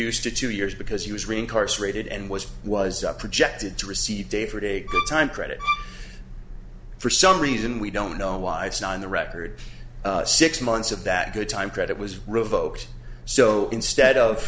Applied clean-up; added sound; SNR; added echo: none; Bowed string instrument; 4 dB; none.